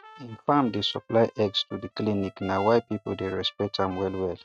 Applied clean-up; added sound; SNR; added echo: neural mask model RNNoise.